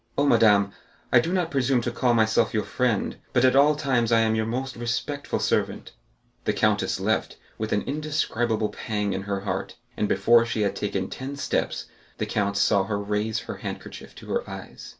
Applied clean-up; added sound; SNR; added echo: none; none; none; none.